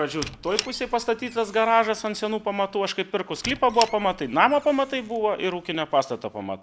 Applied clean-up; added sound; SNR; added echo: none; Squeak; 15 dB; none.